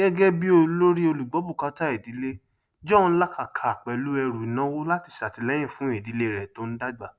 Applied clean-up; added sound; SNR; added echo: none; none; none; none.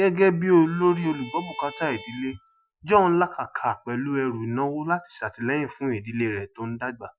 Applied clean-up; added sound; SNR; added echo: classical method Wiener filter.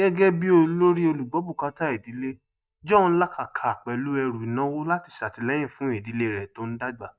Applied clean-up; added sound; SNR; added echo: neural mask model DeepFilterNet 3.